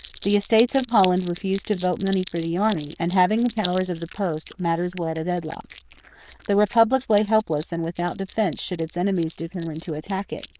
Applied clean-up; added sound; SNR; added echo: neural diffusion model UNIVERSE++.